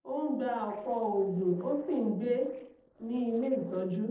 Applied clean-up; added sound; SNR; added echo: neural separator model SepFormer DNS4.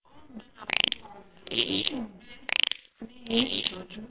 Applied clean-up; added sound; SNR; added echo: neural separator model SepFormer WHAMR!.